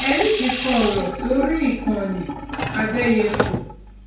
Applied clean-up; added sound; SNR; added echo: none; Sink (filling or washing) / Water tap, faucet; 4 dB; reverberation time 0.5 s.